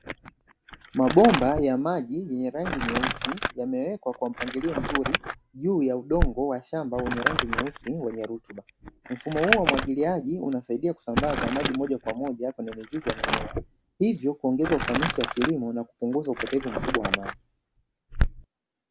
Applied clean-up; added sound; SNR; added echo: none; Crumpling, crinkling; 3 dB; none.